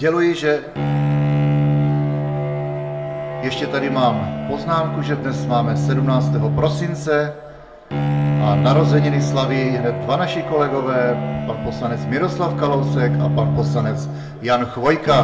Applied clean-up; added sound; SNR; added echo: none; Bowed string instrument; -1 dB; reverberation time 0.4 s.